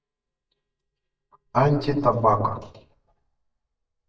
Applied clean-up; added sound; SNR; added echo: neural mask model DeepFilterNet 3.